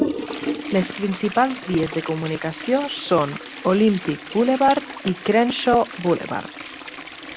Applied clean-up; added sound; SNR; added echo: none; Toilet flush; 10 dB; none.